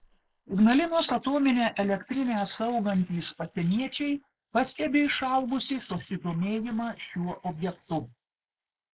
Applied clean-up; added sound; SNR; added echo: neural mask model Resemble Enhance denoiser.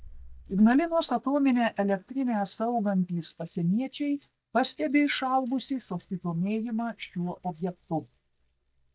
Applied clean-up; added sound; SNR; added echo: neural mask model DeepFilterNet 3.